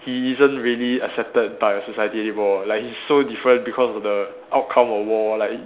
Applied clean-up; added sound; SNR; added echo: none; none; none; none.